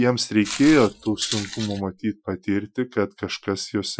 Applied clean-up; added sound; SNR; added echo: classical method Wiener filter.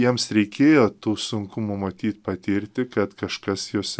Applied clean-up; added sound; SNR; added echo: none; none; none; none.